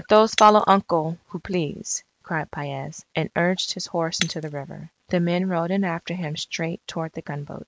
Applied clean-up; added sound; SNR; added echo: none; Shatter; 16 dB; none.